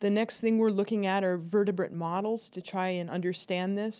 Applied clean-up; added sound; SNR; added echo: none; none; none; none.